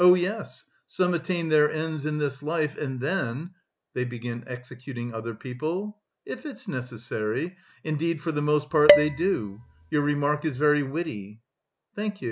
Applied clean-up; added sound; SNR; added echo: none; Dishes, pots, and pans; -1 dB; none.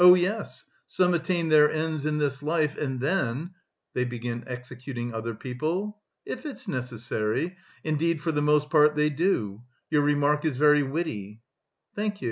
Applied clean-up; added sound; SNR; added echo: none; none; none; none.